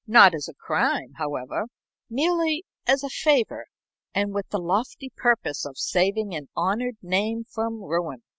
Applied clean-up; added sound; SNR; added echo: none; none; none; none.